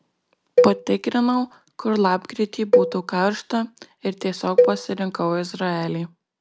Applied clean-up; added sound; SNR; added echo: none; Cowbell; 0 dB; none.